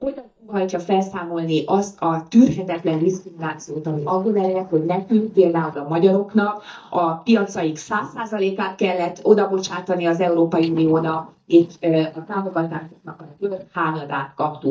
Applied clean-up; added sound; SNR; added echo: neural mask model DeepFilterNet 3.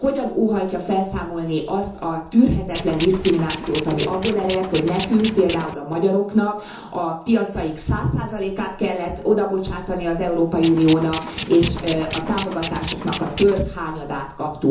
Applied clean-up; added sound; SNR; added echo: none; Tools; 5 dB; reverberation time 0.6 s.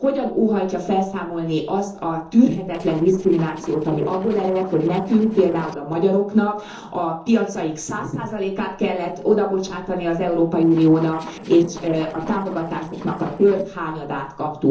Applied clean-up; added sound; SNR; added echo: neural separator model SepFormer DNS4.